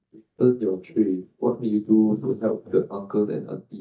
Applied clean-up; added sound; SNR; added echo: neural mask model DeepFilterNet 3.